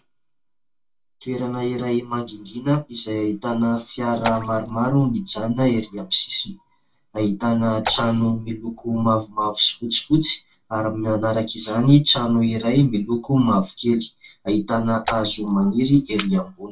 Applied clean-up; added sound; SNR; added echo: none; Raindrop / Splash, splatter; 13 dB; reverberation time 0.2 s.